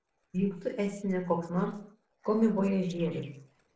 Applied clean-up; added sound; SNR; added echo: neural separator model SepFormer DNS4.